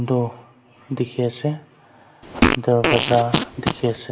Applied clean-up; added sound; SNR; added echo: none; Fart; -2 dB; reverberation time 0.9 s.